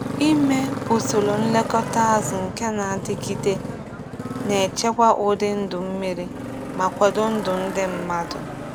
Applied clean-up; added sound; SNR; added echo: none; Motorcycle; 7 dB; none.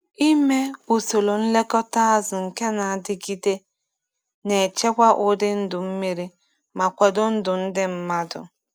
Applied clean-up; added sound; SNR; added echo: none; none; none; none.